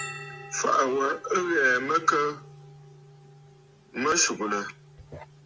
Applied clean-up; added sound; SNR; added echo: none; Bell; 18 dB; none.